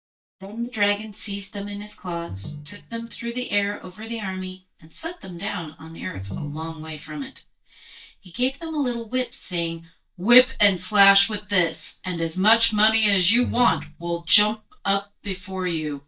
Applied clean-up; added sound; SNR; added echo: neural mask model DeepFilterNet 3.